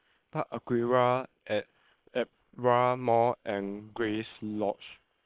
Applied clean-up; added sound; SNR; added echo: neural separator model SepFormer WHAM!.